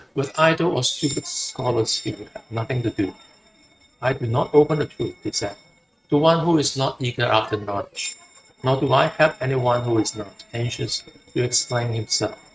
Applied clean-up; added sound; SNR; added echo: neural mask model RNNoise.